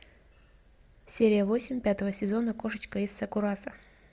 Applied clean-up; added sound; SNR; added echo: none; none; none; none.